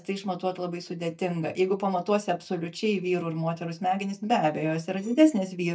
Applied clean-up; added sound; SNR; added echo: neural mask model DeepFilterNet 3.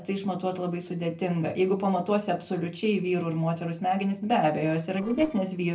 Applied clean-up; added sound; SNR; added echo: neural separator model SepFormer DNS4.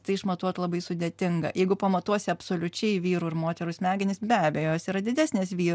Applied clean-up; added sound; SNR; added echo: none; none; none; none.